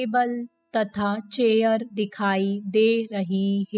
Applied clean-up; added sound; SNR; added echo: classical method spectral subtraction.